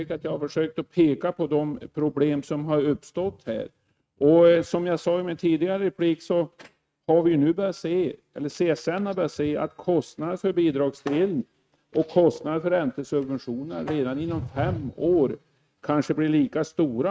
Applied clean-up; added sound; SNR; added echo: neural mask model RNNoise.